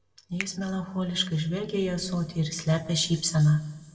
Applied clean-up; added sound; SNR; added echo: none; Finger snapping; 19 dB; reverberation time 1.0 s.